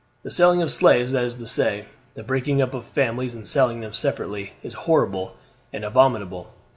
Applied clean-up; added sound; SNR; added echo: none; none; none; none.